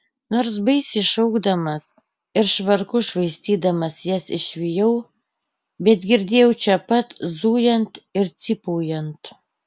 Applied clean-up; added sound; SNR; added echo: none; none; none; none.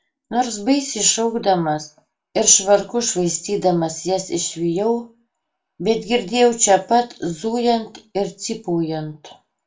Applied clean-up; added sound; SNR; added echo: none; none; none; reverberation time 0.2 s.